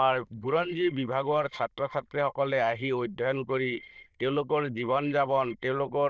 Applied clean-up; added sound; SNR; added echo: neural diffusion model UNIVERSE++.